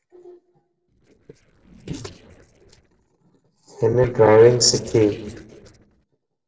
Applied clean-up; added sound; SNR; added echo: neural separator model SepFormer DNS4.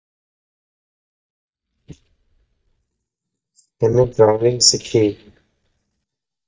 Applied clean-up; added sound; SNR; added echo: neural mask model DeepFilterNet 3.